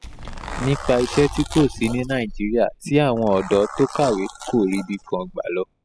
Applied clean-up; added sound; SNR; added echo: classical method spectral subtraction.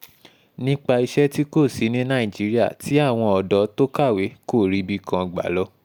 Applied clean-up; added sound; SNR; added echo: none; none; none; none.